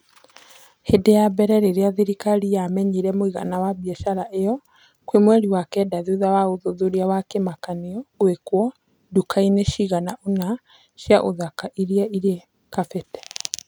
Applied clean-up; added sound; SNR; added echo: none; none; none; none.